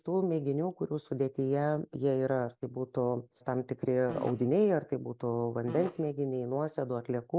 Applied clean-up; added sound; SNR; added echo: none; Fart; 12 dB; none.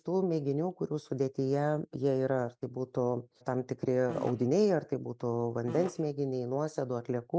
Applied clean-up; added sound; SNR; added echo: neural mask model RNNoise.